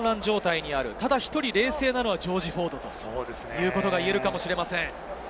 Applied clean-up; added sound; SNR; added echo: none; Fire; 20 dB; none.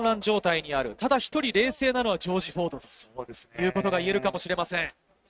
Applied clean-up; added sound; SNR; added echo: neural mask model RNNoise.